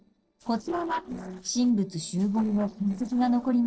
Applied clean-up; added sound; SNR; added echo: neural separator model SepFormer DNS4.